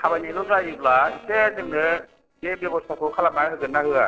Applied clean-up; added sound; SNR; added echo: neural separator model SepFormer DNS4.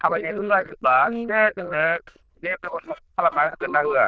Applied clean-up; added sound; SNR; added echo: neural diffusion model UNIVERSE++.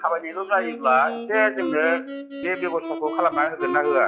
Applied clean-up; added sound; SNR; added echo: classical method log-MMSE.